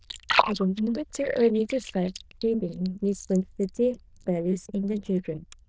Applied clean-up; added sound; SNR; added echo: neural diffusion model UNIVERSE++.